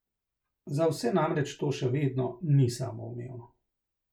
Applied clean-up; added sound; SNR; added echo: none; none; none; none.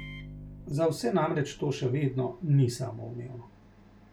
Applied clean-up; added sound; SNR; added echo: none; Microwave oven; 18 dB; none.